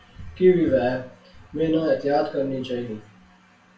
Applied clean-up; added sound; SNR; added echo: none; none; none; reverberation time 0.3 s.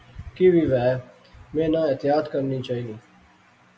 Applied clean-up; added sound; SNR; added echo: none; none; none; none.